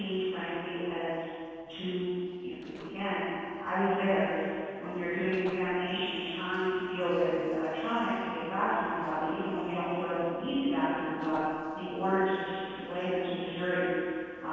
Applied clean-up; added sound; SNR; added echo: neural separator model SepFormer DNS4.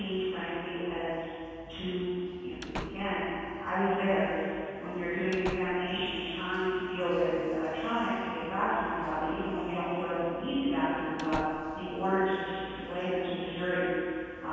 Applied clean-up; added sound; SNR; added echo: none; Slam / Wood; 15 dB; reverberation time 2.1 s.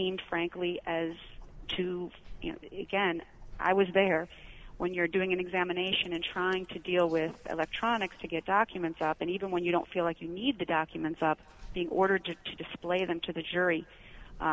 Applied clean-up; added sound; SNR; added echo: none; none; none; none.